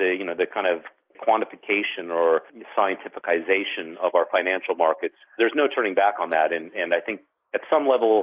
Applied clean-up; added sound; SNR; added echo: neural mask model Resemble Enhance denoiser.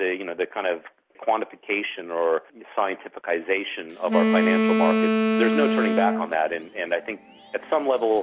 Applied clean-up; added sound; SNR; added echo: none; Wind instrument, woodwind instrument; -3 dB; none.